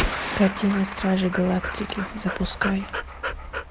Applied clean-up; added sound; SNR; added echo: none; Dog + Thunder; 7 dB; none.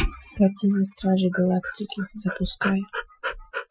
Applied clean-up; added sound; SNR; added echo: classical method Wiener filter.